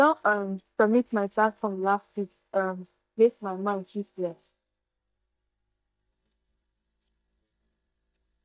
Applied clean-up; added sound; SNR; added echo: neural mask model DeepFilterNet 3.